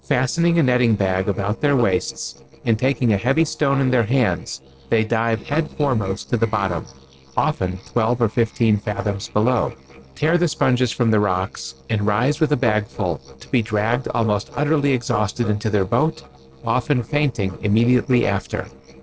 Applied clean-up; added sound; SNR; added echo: neural separator model SepFormer DNS4.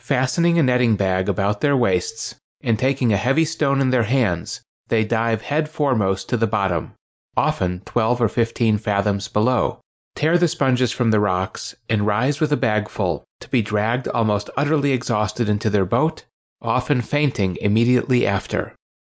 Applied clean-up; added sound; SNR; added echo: none; none; none; none.